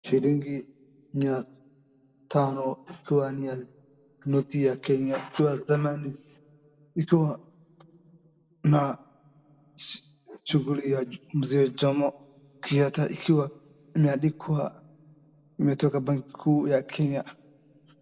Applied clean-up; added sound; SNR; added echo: none; none; none; reverberation time 1.8 s.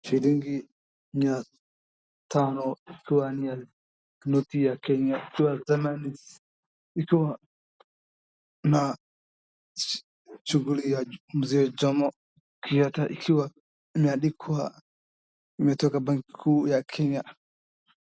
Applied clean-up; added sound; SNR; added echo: none; none; none; none.